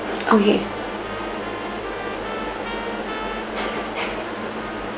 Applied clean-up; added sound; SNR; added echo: none; Trumpet; 12 dB; none.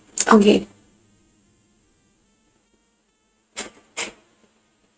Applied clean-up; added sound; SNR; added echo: neural mask model RNNoise.